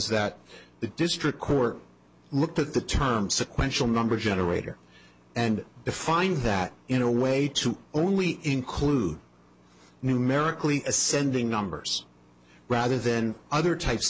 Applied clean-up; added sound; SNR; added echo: none; none; none; none.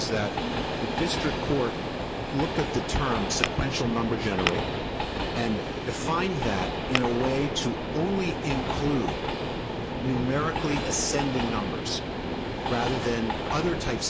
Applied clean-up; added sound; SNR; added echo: none; Train + Tap / Glass; 0 dB; none.